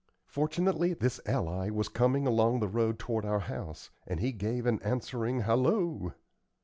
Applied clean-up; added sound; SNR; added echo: none; none; none; none.